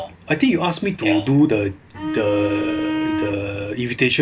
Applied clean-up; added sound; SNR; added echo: none; Bowed string instrument; 4 dB; none.